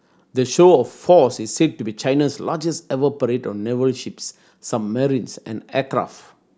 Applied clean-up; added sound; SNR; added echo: none; none; none; none.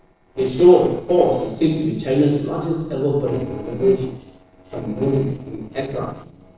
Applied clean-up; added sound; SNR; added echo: neural separator model SepFormer DNS4.